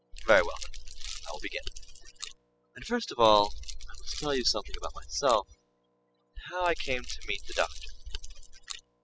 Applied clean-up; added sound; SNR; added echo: classical method spectral subtraction.